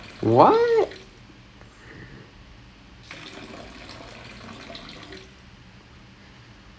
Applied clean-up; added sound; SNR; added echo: none; Bathtub (filling or washing) / Liquid; 18 dB; none.